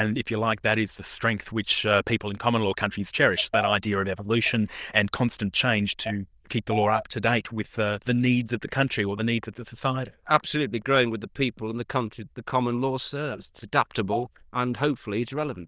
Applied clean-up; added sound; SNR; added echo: neural diffusion model UNIVERSE++.